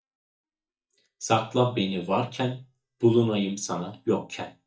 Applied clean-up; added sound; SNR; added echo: neural mask model DeepFilterNet 3.